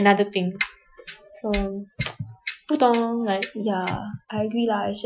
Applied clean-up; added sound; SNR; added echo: classical method Wiener filter.